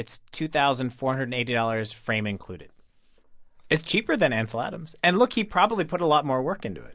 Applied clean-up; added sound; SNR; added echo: none; none; none; none.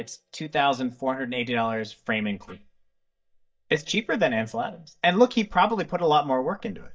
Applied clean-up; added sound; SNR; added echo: neural mask model DeepFilterNet 3.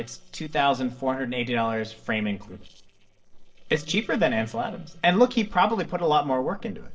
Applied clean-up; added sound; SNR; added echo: neural separator model SepFormer DNS4.